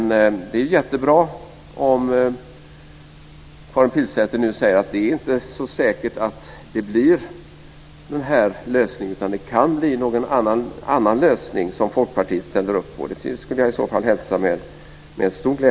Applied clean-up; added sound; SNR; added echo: none; none; none; none.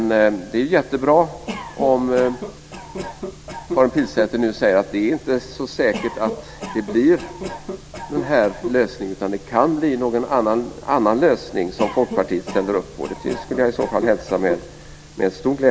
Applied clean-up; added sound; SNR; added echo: none; Cough; 12 dB; none.